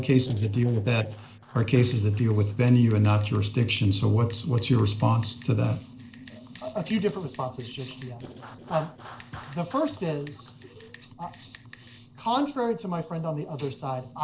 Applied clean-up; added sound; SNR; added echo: neural separator model SepFormer DNS4.